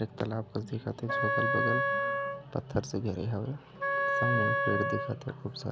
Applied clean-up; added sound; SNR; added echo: none; Wind instrument, woodwind instrument; -2 dB; none.